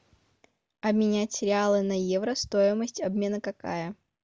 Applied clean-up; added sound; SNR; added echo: none; none; none; none.